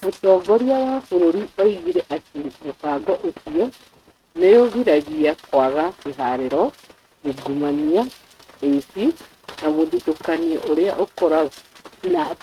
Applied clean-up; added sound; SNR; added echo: neural mask model RNNoise.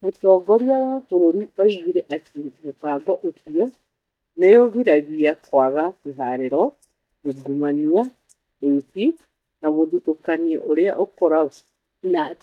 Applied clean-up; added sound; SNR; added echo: neural mask model DeepFilterNet 3.